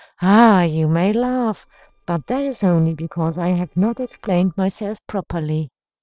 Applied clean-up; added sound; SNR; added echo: neural separator model SepFormer DNS4.